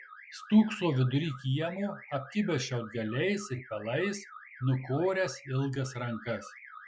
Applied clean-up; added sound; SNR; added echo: classical method Wiener filter.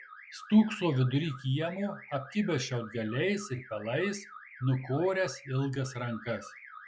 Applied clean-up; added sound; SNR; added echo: classical method log-MMSE.